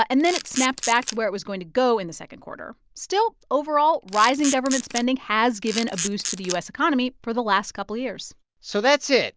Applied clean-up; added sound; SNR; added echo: none; Camera; 8 dB; none.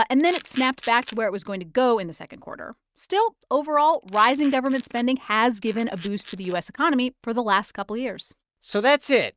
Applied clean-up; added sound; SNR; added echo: neural mask model RNNoise.